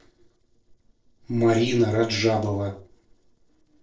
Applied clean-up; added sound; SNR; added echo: neural separator model SepFormer DNS4.